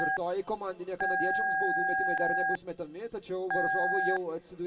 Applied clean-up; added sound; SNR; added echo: none; Telephone; -4 dB; reverberation time 0.7 s.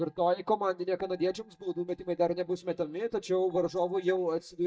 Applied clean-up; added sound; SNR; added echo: neural mask model DeepFilterNet 3.